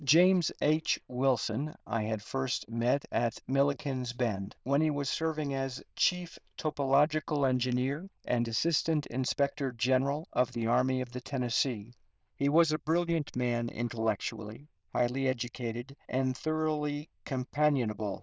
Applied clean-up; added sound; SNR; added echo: neural diffusion model UNIVERSE++.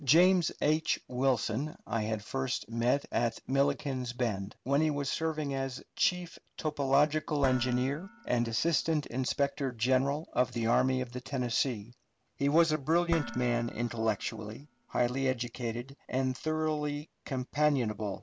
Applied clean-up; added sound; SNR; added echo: none; Dishes, pots, and pans; 15 dB; none.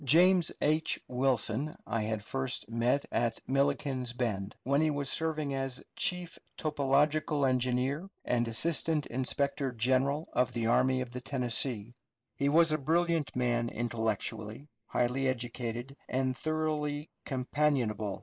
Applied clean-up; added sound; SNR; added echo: neural mask model Resemble Enhance denoiser.